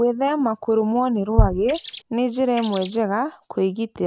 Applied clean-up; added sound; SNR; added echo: none; Bass drum + Bird; 3 dB; none.